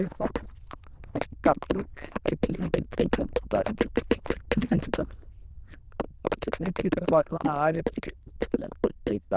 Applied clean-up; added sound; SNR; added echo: neural diffusion model UNIVERSE++.